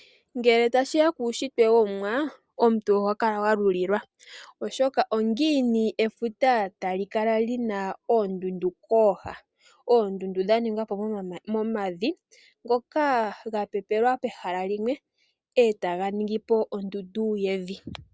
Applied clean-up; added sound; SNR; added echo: none; none; none; none.